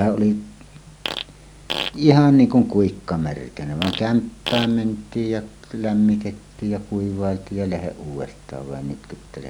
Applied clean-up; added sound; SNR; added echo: none; Fart; 9 dB; none.